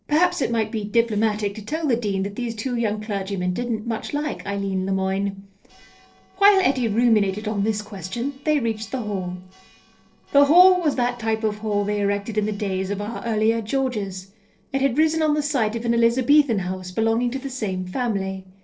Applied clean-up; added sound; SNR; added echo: neural separator model SepFormer DNS4.